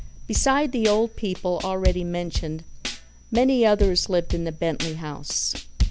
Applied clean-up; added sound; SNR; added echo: none; Drum / Drum kit; 5 dB; none.